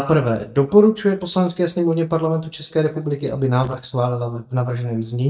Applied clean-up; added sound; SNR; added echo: neural mask model DeepFilterNet 3.